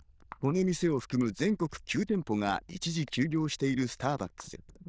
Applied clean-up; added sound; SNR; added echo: neural diffusion model UNIVERSE++.